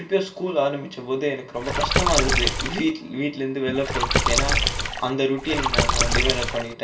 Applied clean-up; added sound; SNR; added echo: none; Water / Splash, splatter; -3 dB; reverberation time 0.2 s.